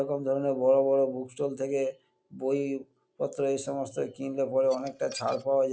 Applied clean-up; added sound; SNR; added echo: none; Dishes, pots, and pans / Glass; 18 dB; none.